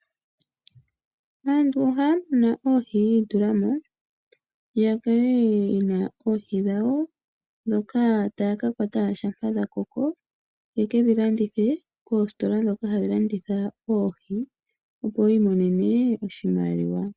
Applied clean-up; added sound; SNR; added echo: none; none; none; none.